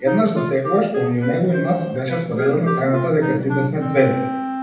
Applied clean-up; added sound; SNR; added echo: none; Wind instrument, woodwind instrument; 6 dB; reverberation time 0.8 s.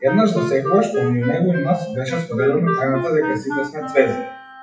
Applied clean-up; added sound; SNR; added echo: classical method WPE with log-MMSE.